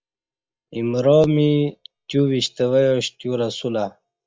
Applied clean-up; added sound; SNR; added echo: neural mask model DeepFilterNet 3.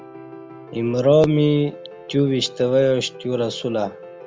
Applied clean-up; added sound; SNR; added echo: none; Piano; 18 dB; none.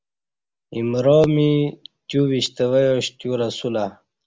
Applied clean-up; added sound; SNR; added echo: none; none; none; none.